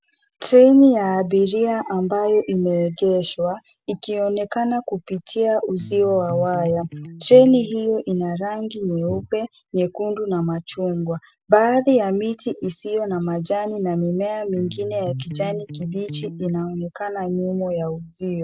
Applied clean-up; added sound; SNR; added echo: none; Electric guitar; 13 dB; none.